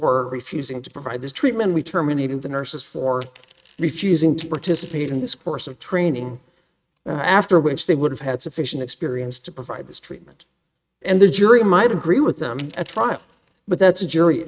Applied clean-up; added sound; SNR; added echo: neural mask model RNNoise.